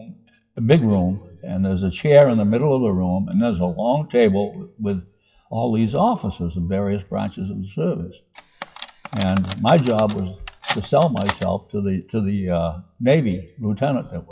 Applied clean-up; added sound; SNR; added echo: classical method WPE with log-MMSE.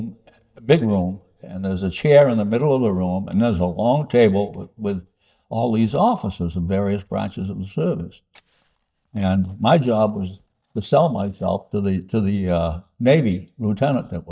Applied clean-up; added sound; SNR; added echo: neural mask model DeepFilterNet 3.